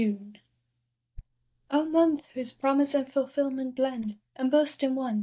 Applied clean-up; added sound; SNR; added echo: neural mask model DeepFilterNet 3.